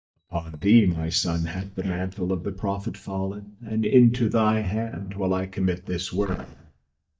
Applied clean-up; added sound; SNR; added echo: neural mask model DeepFilterNet 3.